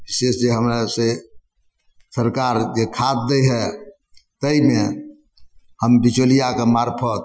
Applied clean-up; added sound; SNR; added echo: classical method Wiener filter.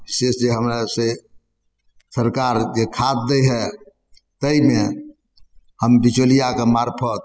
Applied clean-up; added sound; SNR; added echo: classical method spectral subtraction.